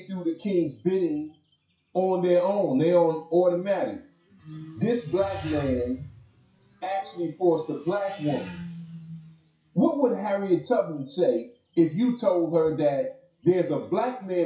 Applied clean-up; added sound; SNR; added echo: classical method WPE with log-MMSE.